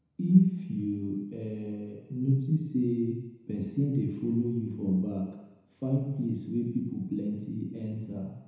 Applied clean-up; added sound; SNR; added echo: none; none; none; reverberation time 1.0 s.